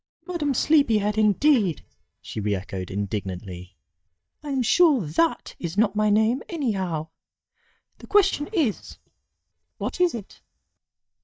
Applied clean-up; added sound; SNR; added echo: neural mask model DeepFilterNet 3.